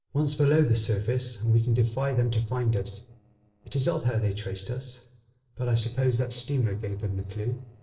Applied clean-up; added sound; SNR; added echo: neural separator model SepFormer DNS4.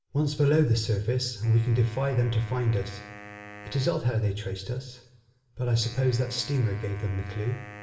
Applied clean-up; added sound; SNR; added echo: none; Wind instrument, woodwind instrument; 20 dB; reverberation time 0.7 s.